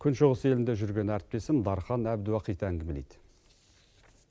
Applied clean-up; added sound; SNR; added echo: none; none; none; none.